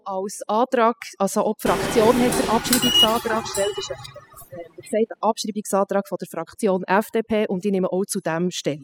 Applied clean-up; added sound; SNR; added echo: classical method spectral subtraction.